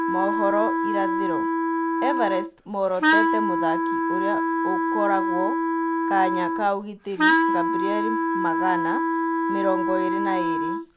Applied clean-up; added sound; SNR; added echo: none; Wind instrument, woodwind instrument; -5 dB; none.